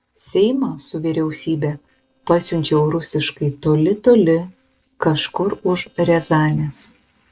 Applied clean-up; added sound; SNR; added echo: neural separator model SepFormer DNS4.